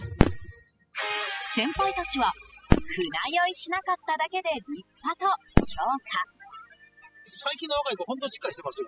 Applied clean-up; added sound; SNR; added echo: classical method spectral subtraction.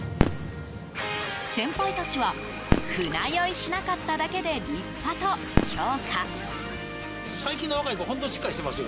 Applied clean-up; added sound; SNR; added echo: none; Fireworks; 3 dB; none.